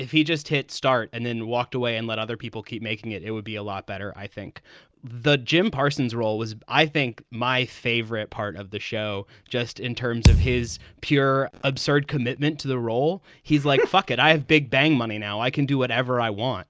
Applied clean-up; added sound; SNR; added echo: none; Thump, thud; -3 dB; none.